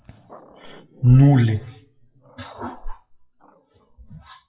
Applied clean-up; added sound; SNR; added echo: classical method WPE with log-MMSE.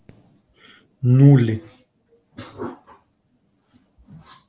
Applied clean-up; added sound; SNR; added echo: none; none; none; none.